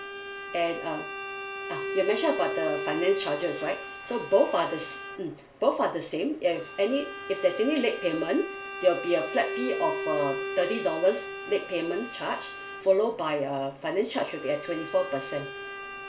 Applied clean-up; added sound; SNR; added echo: none; Bowed string instrument; 8 dB; reverberation time 0.3 s.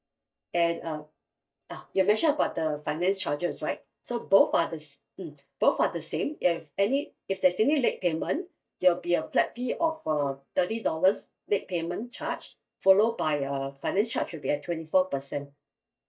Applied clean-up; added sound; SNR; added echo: neural mask model DeepFilterNet 3.